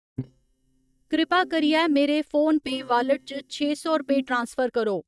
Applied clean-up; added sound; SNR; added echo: neural mask model DeepFilterNet 3.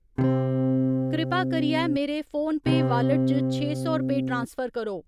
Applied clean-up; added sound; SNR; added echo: none; Electric guitar / Strum; -4 dB; none.